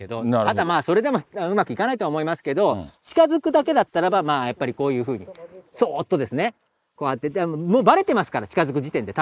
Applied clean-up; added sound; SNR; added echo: neural mask model Resemble Enhance denoiser.